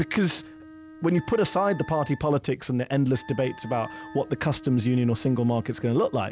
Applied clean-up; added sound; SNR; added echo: none; Wind instrument, woodwind instrument + Bowed string instrument; 19 dB; none.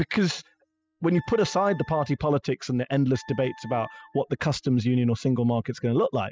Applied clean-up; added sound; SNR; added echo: classical method spectral subtraction.